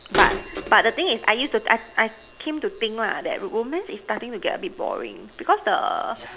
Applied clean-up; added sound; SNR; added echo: none; Bird vocalization, bird call, bird song / Telephone; 12 dB; none.